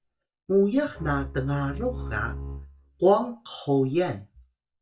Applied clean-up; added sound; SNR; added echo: neural mask model DeepFilterNet 3.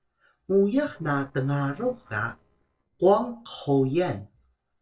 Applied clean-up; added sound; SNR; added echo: neural separator model SepFormer DNS4.